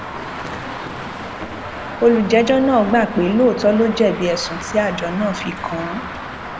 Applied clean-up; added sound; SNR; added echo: none; Traffic noise, roadway noise; 10 dB; none.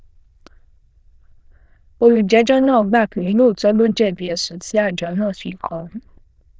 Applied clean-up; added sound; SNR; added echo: neural diffusion model UNIVERSE++.